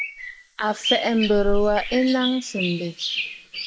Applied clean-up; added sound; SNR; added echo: neural mask model Resemble Enhance denoiser.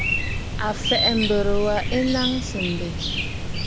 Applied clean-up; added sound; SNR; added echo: none; Chirp, tweet; -1 dB; none.